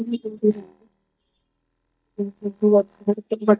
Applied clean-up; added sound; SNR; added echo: neural mask model DeepFilterNet 3.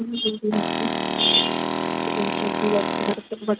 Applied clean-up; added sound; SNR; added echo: none; Tools; 0 dB; none.